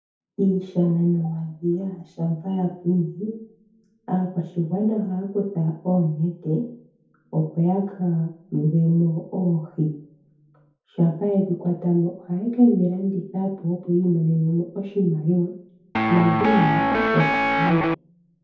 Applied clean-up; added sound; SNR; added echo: none; Guitar; -2 dB; reverberation time 0.6 s.